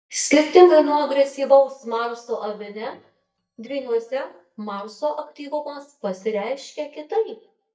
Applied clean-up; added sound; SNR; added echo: neural mask model DeepFilterNet 3.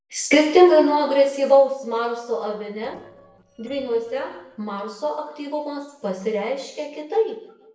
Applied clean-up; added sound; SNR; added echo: neural separator model SepFormer DNS4.